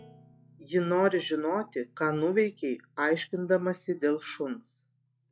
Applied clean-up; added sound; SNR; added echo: classical method log-MMSE.